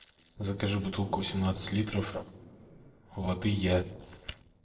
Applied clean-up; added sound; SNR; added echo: neural separator model SepFormer DNS4.